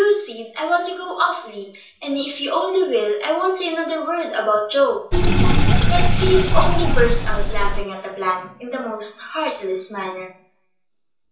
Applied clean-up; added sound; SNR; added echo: none; Sink (filling or washing); -2 dB; reverberation time 0.6 s.